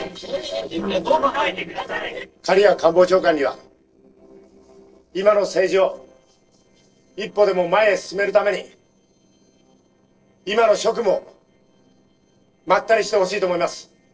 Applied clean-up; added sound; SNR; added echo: neural separator model SepFormer DNS4.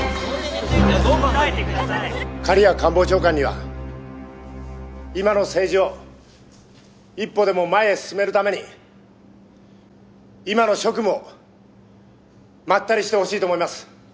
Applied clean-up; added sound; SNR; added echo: none; none; none; none.